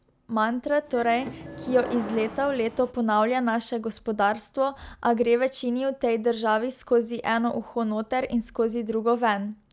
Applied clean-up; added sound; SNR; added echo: none; Subway, metro, underground / Sliding door; 12 dB; none.